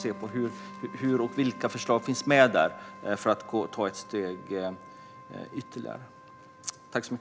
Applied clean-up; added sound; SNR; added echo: none; Electric guitar + Wind instrument, woodwind instrument; 17 dB; none.